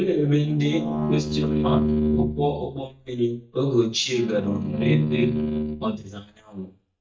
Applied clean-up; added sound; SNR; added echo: neural mask model DeepFilterNet 3.